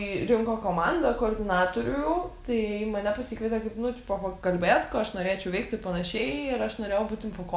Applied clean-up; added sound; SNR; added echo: none; none; none; none.